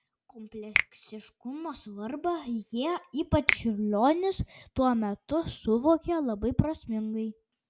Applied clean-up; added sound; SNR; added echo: none; Finger snapping; 7 dB; none.